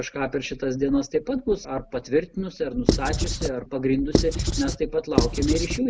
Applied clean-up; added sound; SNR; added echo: none; Writing; -2 dB; none.